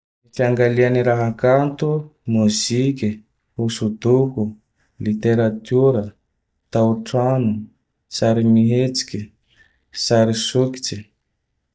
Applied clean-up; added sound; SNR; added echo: neural mask model DeepFilterNet 3.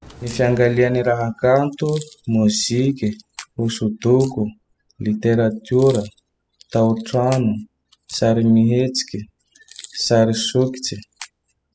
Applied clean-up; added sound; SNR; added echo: classical method spectral subtraction.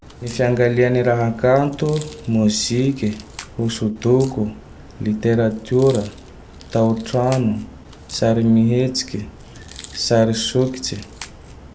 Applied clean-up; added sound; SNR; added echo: none; Crack; 19 dB; none.